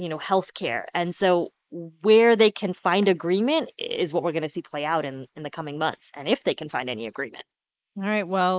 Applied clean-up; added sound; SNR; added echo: neural mask model Resemble Enhance denoiser.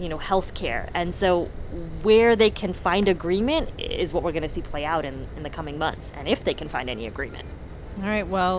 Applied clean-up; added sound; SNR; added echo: none; Fire; 10 dB; none.